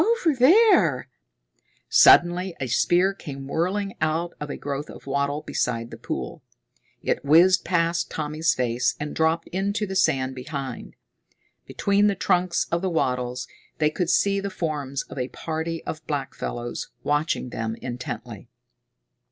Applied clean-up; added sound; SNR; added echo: none; none; none; none.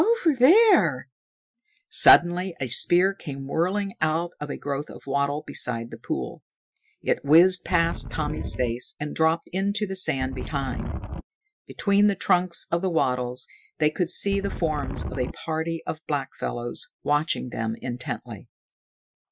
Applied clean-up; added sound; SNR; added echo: classical method Wiener filter.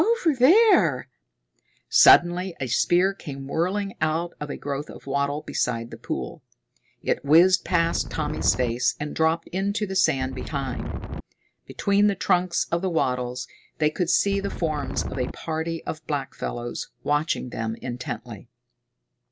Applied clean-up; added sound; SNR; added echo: none; Wind; 6 dB; none.